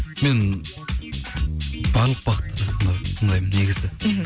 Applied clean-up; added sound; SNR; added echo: none; none; none; none.